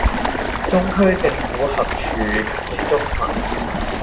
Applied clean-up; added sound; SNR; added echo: none; Stream; 0 dB; reverberation time 1.0 s.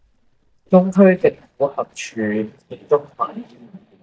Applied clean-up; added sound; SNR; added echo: neural mask model DeepFilterNet 3.